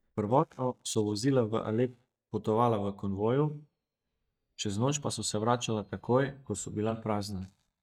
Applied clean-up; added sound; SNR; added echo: neural mask model DeepFilterNet 3.